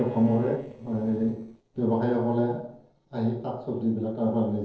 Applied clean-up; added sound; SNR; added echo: neural separator model SepFormer DNS4.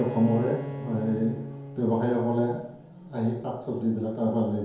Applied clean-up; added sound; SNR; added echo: none; Bowed string instrument; 12 dB; reverberation time 0.9 s.